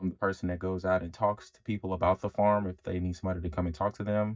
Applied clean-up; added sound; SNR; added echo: neural mask model DeepFilterNet 3.